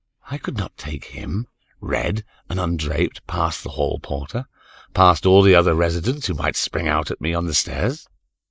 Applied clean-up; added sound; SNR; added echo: neural mask model Resemble Enhance denoiser.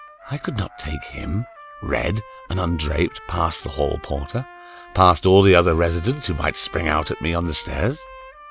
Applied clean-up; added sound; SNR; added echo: none; Trumpet; 20 dB; none.